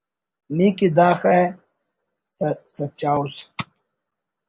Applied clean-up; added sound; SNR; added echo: none; none; none; none.